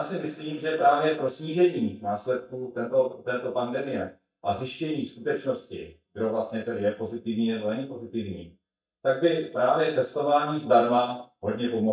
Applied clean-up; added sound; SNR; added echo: neural mask model DeepFilterNet 3.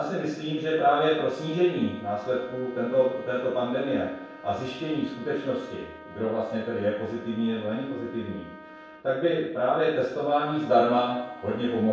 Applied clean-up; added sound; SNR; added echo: none; Trumpet; 19 dB; reverberation time 0.7 s.